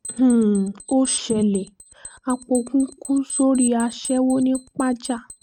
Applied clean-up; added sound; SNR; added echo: neural mask model RNNoise.